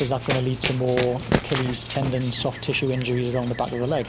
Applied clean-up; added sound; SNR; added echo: none; Run; 6 dB; none.